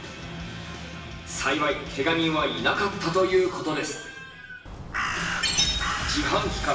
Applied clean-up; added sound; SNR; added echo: none; Crow; 5 dB; reverberation time 0.8 s.